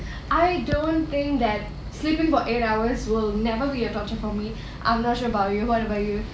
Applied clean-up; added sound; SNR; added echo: none; none; none; none.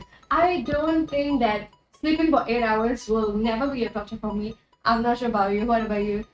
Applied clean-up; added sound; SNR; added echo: neural mask model RNNoise.